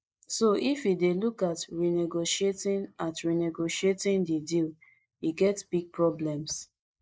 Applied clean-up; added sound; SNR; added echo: neural mask model Resemble Enhance denoiser.